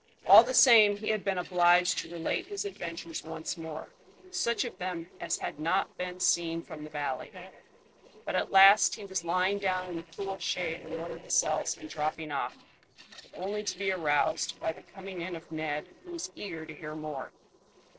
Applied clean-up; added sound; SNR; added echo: neural separator model SepFormer DNS4.